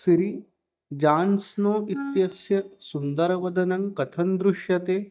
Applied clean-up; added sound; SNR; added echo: neural mask model DeepFilterNet 3.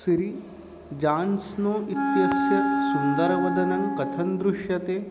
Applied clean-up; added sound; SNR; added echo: none; Wind instrument, woodwind instrument; 0 dB; none.